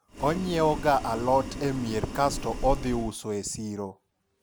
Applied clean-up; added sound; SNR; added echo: none; Boiling; 7 dB; none.